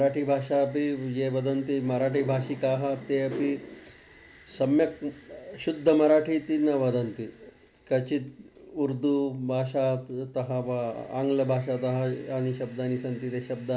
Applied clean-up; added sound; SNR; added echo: none; none; none; none.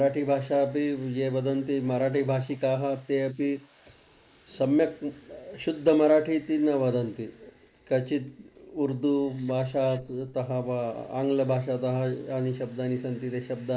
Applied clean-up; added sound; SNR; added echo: neural mask model Resemble Enhance denoiser.